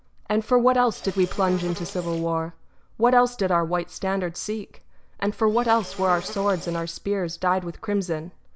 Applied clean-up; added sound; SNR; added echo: none; Insect; 15 dB; none.